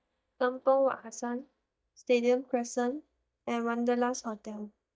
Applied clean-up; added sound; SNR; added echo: neural mask model DeepFilterNet 3.